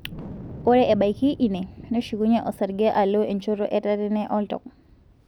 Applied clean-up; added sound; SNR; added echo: none; Wind; 18 dB; none.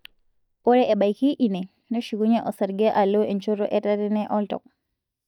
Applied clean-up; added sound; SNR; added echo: neural mask model DeepFilterNet 3.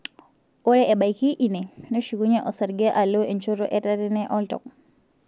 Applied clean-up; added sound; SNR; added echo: none; none; none; none.